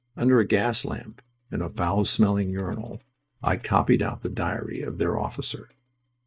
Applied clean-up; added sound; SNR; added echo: neural mask model DeepFilterNet 3.